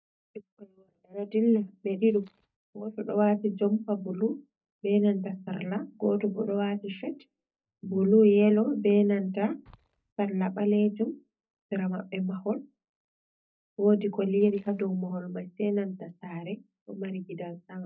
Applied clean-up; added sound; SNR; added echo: neural mask model DeepFilterNet 3.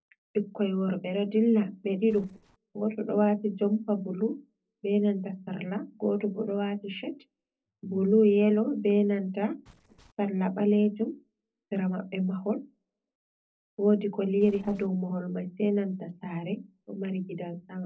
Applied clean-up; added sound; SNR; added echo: neural separator model SepFormer DNS4.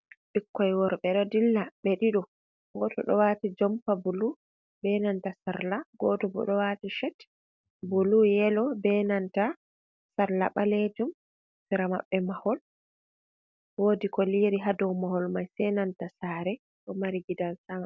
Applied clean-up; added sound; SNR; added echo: none; none; none; none.